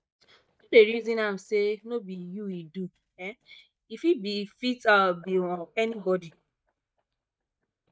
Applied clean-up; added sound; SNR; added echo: neural mask model DeepFilterNet 3.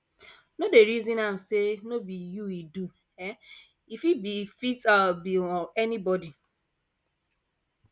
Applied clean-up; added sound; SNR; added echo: none; none; none; none.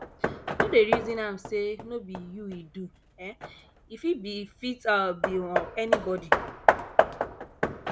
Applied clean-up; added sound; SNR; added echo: none; Hammer; -1 dB; none.